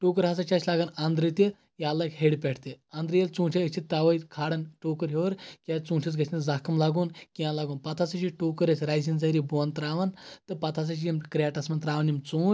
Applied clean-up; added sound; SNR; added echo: none; none; none; none.